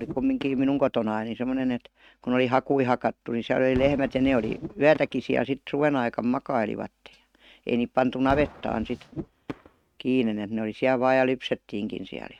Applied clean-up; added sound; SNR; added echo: neural mask model RNNoise.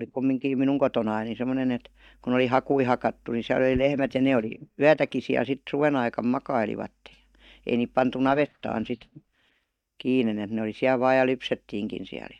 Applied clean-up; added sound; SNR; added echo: neural mask model DeepFilterNet 3.